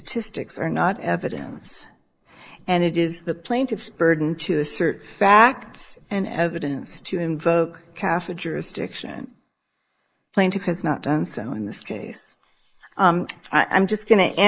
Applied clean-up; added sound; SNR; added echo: neural mask model Resemble Enhance denoiser.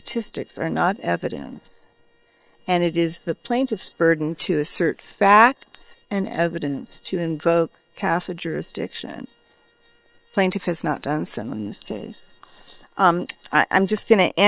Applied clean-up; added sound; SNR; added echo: neural separator model SepFormer WHAM!.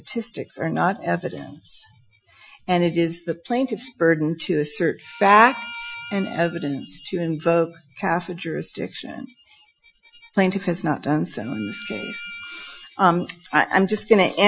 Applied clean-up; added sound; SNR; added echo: classical method Wiener filter.